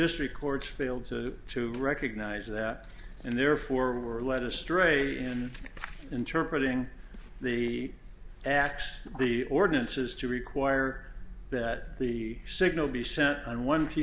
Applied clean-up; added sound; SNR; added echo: none; none; none; none.